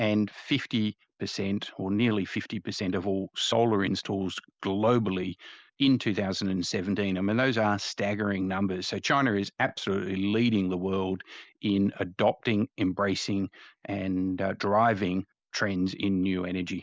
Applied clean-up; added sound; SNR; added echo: none; none; none; none.